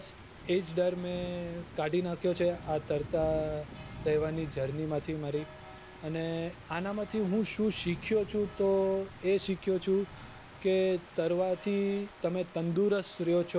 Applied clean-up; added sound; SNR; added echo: none; Rain; 15 dB; none.